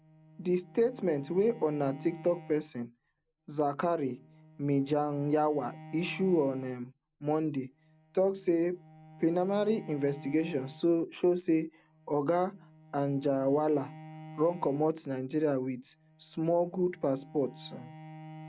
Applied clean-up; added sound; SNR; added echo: none; Bowed string instrument; 19 dB; none.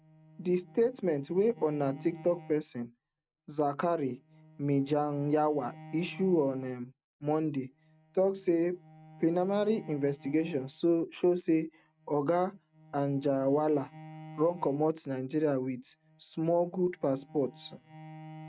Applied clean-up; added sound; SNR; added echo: neural mask model RNNoise.